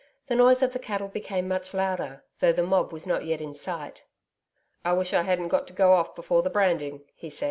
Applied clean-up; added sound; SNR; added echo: none; none; none; none.